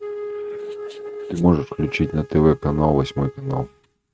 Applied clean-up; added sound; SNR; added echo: neural mask model RNNoise.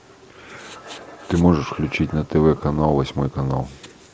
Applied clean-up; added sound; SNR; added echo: none; none; none; none.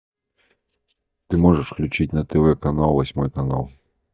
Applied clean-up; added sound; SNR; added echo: neural mask model DeepFilterNet 3.